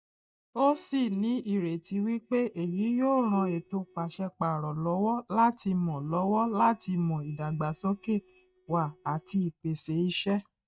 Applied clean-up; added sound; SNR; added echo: neural mask model DeepFilterNet 3.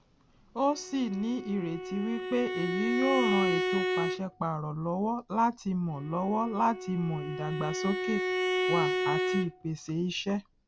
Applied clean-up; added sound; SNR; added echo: none; Bowed string instrument; 2 dB; none.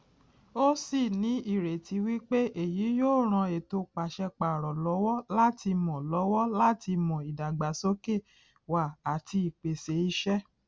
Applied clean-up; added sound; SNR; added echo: none; none; none; none.